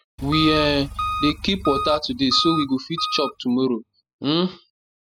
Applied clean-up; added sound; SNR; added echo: classical method spectral subtraction.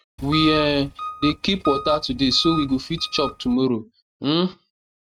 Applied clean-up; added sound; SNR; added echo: neural mask model RNNoise.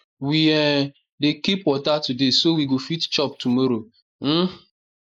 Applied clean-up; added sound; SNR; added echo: neural mask model Resemble Enhance denoiser.